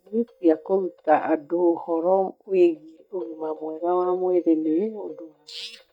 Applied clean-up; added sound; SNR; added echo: neural mask model DeepFilterNet 3.